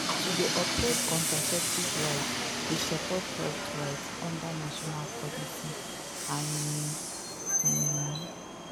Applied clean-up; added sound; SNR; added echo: none; Train; -3 dB; none.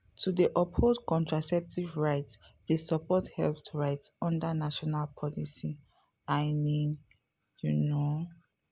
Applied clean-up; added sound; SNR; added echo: none; none; none; none.